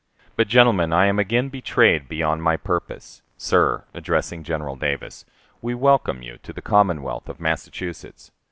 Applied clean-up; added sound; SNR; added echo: none; none; none; none.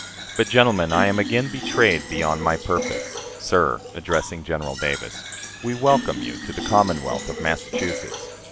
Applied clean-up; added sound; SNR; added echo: none; Fill (with liquid); 8 dB; none.